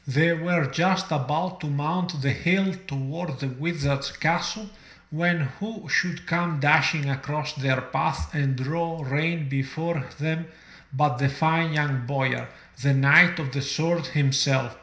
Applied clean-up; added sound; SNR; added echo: none; none; none; reverberation time 0.5 s.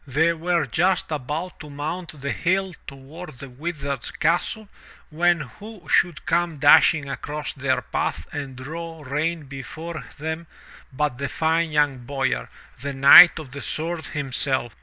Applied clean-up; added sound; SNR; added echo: none; none; none; none.